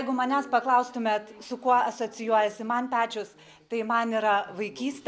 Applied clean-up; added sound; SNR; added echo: none; none; none; none.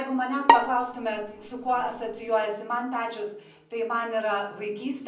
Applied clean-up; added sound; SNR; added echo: none; Bowed string instrument; -2 dB; reverberation time 0.6 s.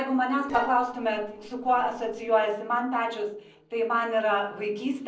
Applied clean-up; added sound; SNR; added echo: neural separator model SepFormer DNS4.